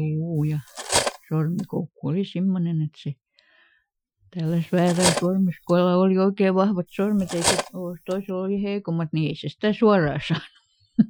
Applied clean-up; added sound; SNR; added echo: classical method Wiener filter.